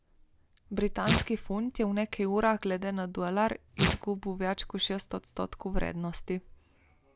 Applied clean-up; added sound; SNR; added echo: none; Tearing; 4 dB; none.